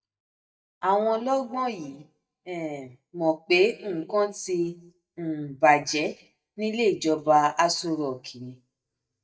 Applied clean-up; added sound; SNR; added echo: neural mask model DeepFilterNet 3.